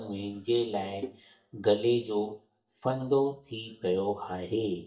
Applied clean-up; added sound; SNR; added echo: neural mask model DeepFilterNet 3.